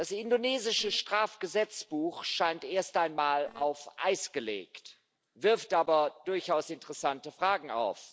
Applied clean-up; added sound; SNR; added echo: neural separator model SepFormer DNS4.